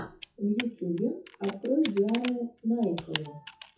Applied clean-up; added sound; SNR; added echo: classical method WPE with log-MMSE.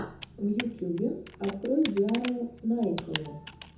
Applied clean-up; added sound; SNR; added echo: none; Computer keyboard; 13 dB; reverberation time 0.5 s.